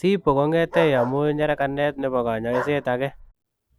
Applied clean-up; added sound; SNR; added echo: none; Bark; 11 dB; none.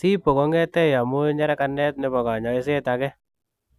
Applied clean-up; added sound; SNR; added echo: none; none; none; none.